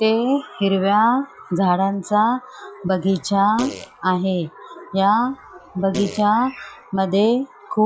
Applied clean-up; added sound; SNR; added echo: classical method log-MMSE.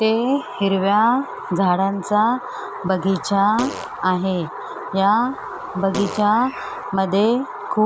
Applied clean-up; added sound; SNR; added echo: none; Fart; 16 dB; none.